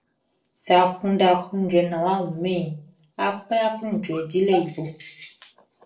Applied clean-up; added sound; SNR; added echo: neural separator model SepFormer DNS4.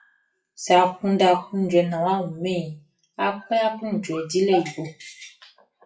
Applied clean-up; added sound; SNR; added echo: classical method WPE with log-MMSE.